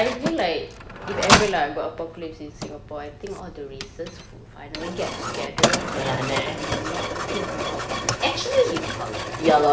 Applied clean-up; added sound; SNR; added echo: none; Mechanisms; 1 dB; reverberation time 1.9 s.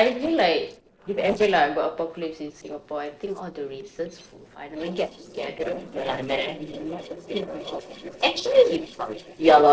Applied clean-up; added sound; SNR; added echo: neural separator model SepFormer DNS4.